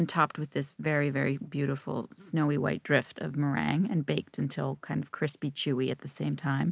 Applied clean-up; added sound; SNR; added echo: none; none; none; none.